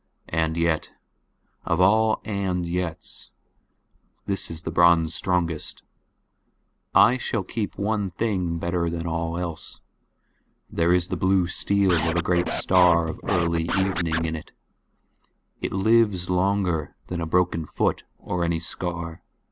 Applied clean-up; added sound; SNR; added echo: none; Scratching (performance technique); 4 dB; none.